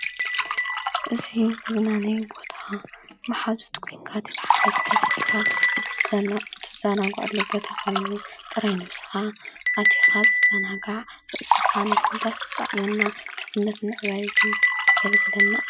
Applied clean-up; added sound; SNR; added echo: none; Liquid + Chink, clink; -5 dB; none.